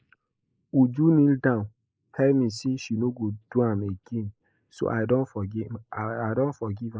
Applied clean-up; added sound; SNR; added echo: neural mask model Resemble Enhance denoiser.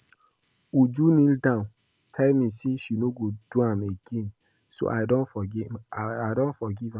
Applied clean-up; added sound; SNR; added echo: none; Chime; 20 dB; none.